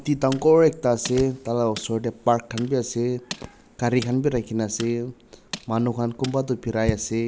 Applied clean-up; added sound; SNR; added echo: none; Fireworks + Tools; 18 dB; none.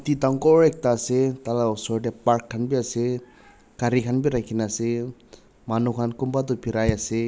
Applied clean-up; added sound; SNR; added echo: none; none; none; none.